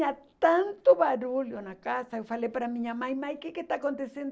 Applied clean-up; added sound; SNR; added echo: none; none; none; none.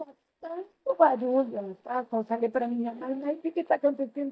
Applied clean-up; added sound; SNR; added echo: neural mask model DeepFilterNet 3.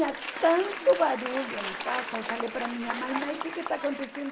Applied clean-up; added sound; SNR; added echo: none; Applause / Crowd; 6 dB; reverberation time 0.2 s.